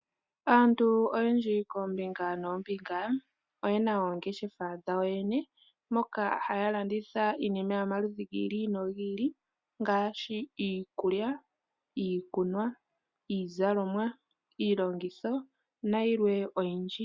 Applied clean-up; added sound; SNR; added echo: none; none; none; none.